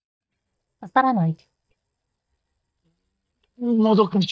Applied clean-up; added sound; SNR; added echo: neural mask model DeepFilterNet 3.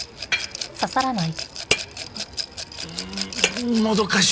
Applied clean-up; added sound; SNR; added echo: none; Rattle / Glass; 9 dB; none.